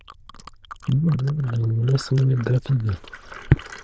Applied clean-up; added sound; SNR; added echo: neural diffusion model UNIVERSE++.